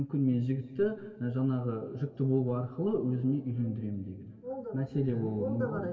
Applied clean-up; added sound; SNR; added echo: none; none; none; reverberation time 1.8 s.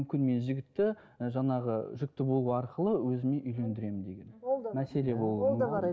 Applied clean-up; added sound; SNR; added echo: none; none; none; none.